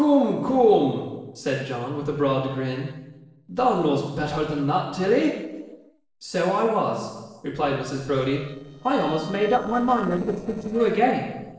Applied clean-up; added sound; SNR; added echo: neural separator model SepFormer DNS4.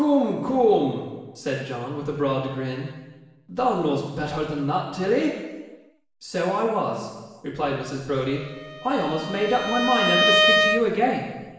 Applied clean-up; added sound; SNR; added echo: none; Bowed string instrument; -1 dB; reverberation time 1.1 s.